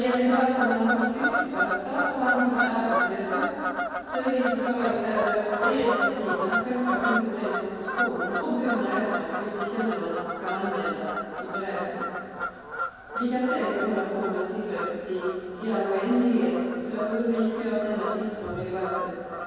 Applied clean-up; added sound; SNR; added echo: none; Bird vocalization, bird call, bird song / Fowl; 3 dB; reverberation time 2.1 s.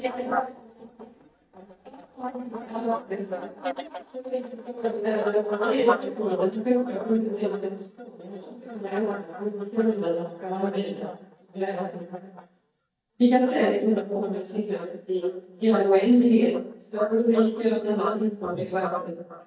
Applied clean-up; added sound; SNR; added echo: neural mask model DeepFilterNet 3.